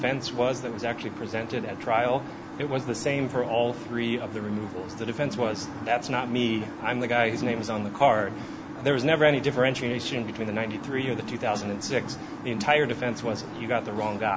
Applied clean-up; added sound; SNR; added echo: none; none; none; none.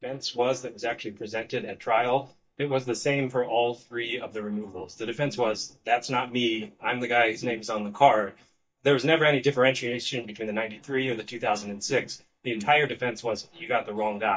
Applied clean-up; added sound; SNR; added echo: neural mask model DeepFilterNet 3.